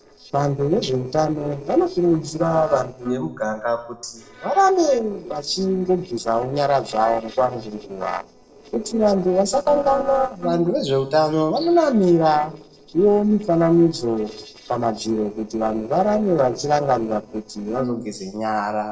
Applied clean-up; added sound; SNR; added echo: neural separator model SepFormer DNS4.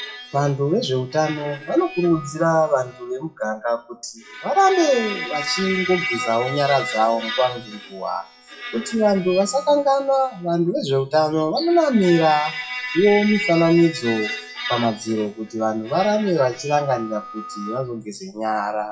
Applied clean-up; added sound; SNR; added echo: classical method WPE with log-MMSE.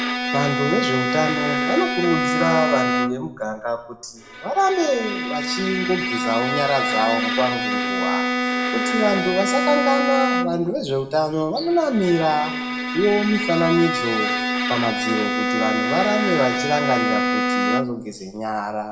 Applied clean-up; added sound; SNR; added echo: none; Bowed string instrument; 1 dB; reverberation time 0.7 s.